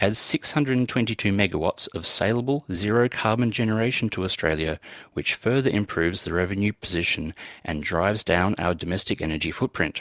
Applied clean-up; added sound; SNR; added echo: none; none; none; none.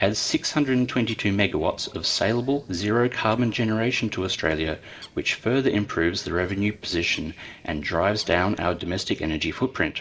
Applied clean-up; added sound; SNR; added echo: neural separator model SepFormer DNS4.